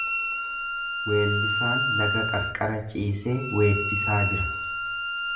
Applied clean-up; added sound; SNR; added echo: none; Bowed string instrument; 0 dB; reverberation time 0.7 s.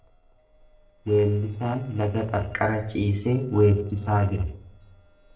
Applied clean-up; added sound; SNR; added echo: neural separator model SepFormer DNS4.